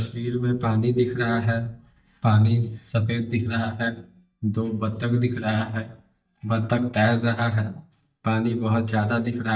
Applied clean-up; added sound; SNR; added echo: neural mask model DeepFilterNet 3.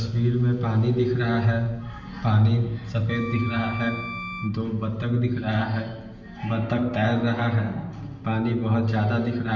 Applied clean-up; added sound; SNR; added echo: none; Wind instrument, woodwind instrument; 13 dB; reverberation time 0.9 s.